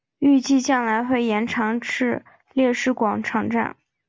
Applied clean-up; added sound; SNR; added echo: none; none; none; none.